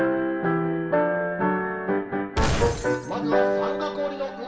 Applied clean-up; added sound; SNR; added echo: none; Glass; 3 dB; reverberation time 2.4 s.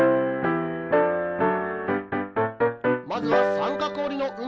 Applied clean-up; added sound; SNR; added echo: none; none; none; none.